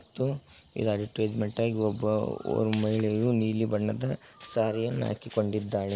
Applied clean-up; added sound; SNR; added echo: none; none; none; none.